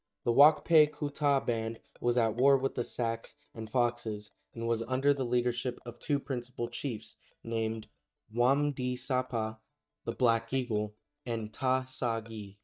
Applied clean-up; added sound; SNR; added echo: neural mask model DeepFilterNet 3.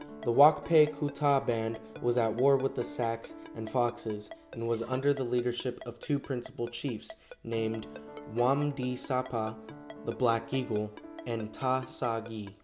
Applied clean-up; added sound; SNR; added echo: none; Ringtone + Piano; 16 dB; none.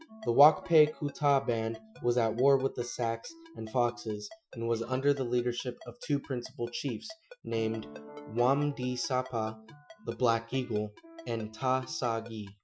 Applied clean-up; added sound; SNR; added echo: classical method Wiener filter.